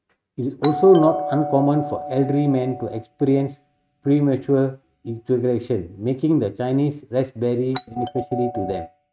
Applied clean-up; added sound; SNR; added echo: neural mask model RNNoise.